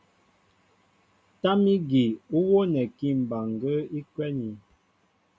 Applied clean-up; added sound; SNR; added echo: none; none; none; none.